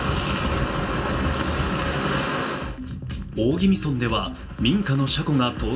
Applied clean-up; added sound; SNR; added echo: none; none; none; reverberation time 0.3 s.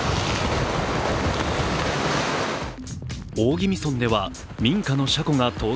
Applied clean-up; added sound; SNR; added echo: none; none; none; none.